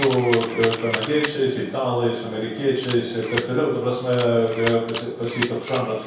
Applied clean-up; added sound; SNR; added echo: none; Camera; 11 dB; reverberation time 0.7 s.